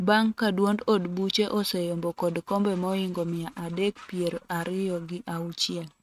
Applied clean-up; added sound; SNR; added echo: neural mask model RNNoise.